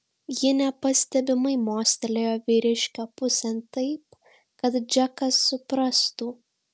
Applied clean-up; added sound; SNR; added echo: none; none; none; none.